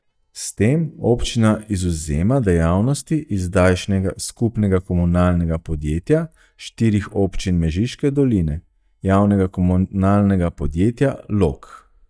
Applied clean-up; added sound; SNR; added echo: neural mask model DeepFilterNet 3.